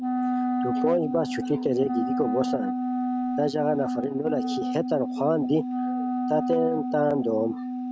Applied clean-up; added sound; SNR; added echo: neural mask model RNNoise.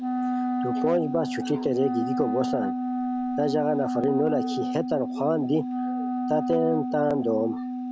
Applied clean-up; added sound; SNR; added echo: none; Wind instrument, woodwind instrument; 1 dB; none.